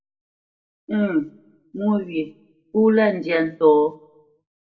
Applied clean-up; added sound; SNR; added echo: none; none; none; reverberation time 0.4 s.